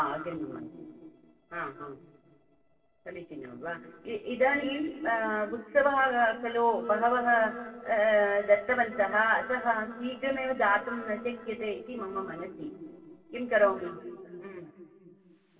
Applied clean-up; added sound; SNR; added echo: neural separator model SepFormer DNS4.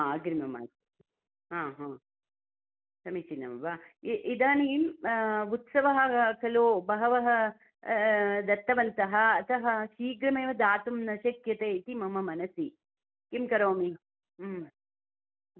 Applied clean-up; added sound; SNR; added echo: none; none; none; none.